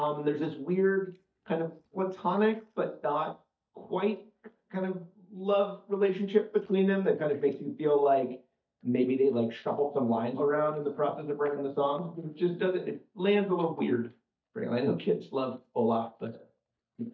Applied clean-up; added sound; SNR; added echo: neural mask model DeepFilterNet 3.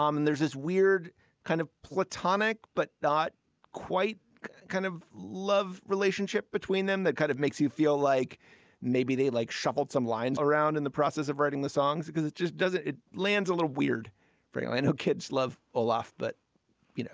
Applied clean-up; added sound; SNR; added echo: none; none; none; none.